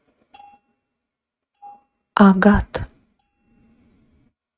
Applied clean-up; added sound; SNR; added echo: neural mask model RNNoise.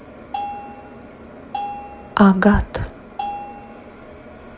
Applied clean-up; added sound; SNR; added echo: none; Bell; 10 dB; none.